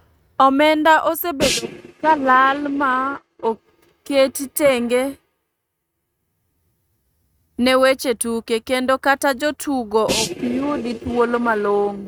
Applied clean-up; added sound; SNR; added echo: neural mask model RNNoise.